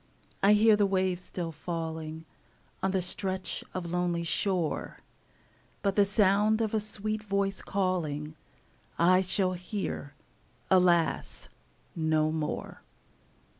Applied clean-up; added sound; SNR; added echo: none; none; none; none.